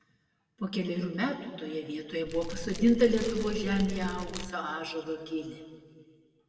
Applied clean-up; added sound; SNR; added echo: none; Fire; 7 dB; reverberation time 1.8 s.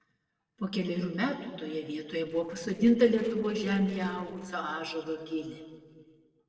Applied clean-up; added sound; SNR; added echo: neural separator model SepFormer DNS4.